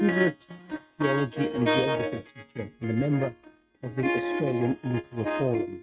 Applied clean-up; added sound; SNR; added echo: neural mask model RNNoise.